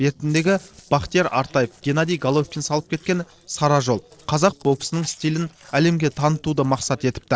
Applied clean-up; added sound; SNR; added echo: neural separator model SepFormer DNS4.